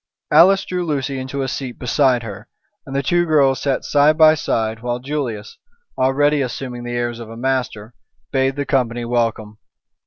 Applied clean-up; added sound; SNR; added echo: none; none; none; none.